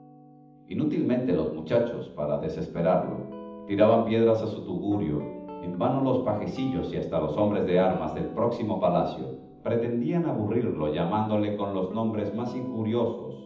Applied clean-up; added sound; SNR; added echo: none; Guitar; 17 dB; reverberation time 0.8 s.